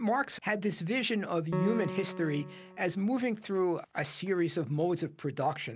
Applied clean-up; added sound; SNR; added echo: none; Piano; 10 dB; none.